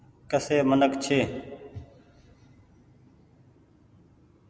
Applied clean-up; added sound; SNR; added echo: none; none; none; none.